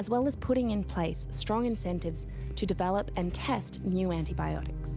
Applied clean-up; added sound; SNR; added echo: none; none; none; none.